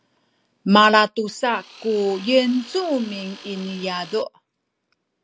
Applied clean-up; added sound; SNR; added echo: none; Tools; 20 dB; none.